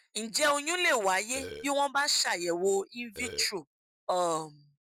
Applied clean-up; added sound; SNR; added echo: none; Burping, eructation; 11 dB; none.